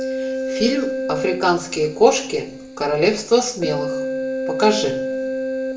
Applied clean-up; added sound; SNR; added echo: none; Keyboard (musical); 4 dB; reverberation time 0.5 s.